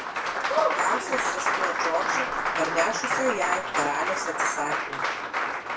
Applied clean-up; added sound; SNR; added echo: none; Applause; -4 dB; reverberation time 0.2 s.